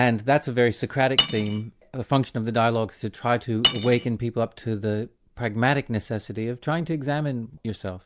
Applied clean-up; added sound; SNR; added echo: none; Cutlery, silverware; 7 dB; none.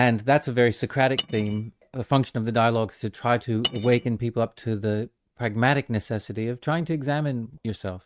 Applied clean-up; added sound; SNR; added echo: neural mask model RNNoise.